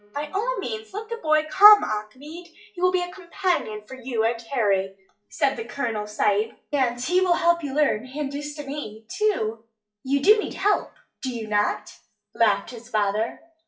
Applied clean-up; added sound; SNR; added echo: classical method WPE with log-MMSE.